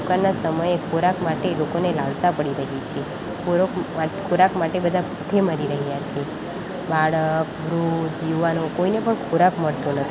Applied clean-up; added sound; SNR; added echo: none; none; none; none.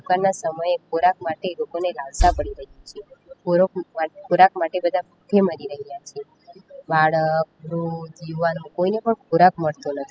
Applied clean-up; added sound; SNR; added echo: classical method spectral subtraction.